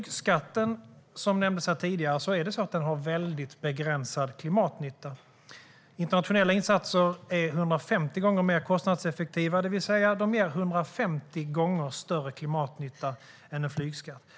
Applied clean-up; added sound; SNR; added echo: none; none; none; none.